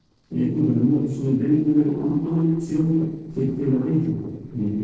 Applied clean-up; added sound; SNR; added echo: neural separator model SepFormer DNS4.